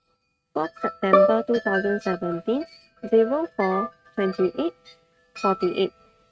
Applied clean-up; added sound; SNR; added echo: neural mask model RNNoise.